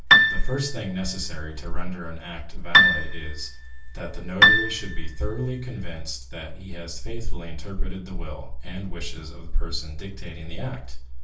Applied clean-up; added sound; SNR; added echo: none; Piano; -3 dB; reverberation time 0.3 s.